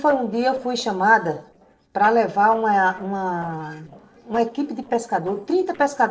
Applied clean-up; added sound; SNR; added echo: neural separator model SepFormer DNS4.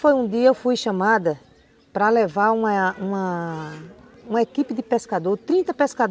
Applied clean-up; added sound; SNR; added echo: none; none; none; none.